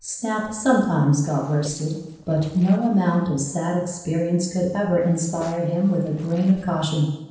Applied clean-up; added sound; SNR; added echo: neural separator model SepFormer DNS4.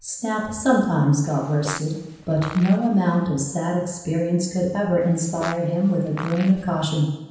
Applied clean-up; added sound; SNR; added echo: none; Fart; 16 dB; reverberation time 0.9 s.